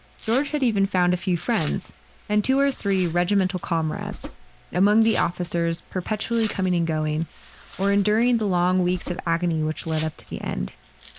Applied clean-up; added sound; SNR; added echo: none; Domestic sounds, home sounds; 15 dB; none.